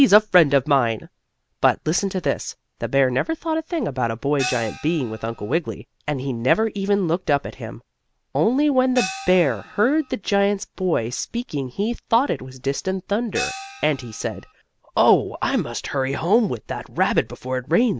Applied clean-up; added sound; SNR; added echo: none; Gong; 11 dB; none.